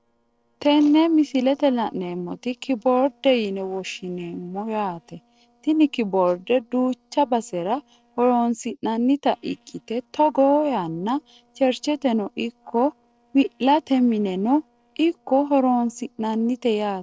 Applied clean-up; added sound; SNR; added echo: neural separator model SepFormer DNS4.